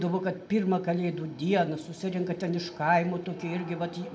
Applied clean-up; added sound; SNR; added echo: none; none; none; reverberation time 0.4 s.